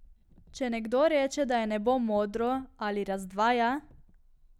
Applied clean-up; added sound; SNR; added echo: none; none; none; none.